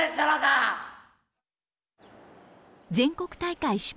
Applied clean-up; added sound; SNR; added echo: none; none; none; none.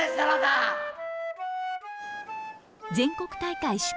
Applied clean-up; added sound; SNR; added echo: none; Wind instrument, woodwind instrument; 4 dB; none.